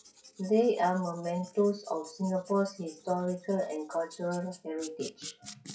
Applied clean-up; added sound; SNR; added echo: classical method WPE with log-MMSE.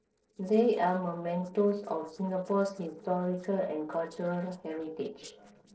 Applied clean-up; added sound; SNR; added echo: neural separator model SepFormer DNS4.